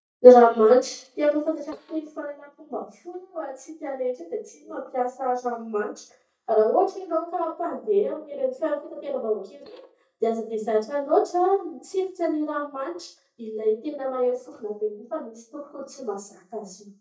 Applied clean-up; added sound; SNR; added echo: neural mask model DeepFilterNet 3.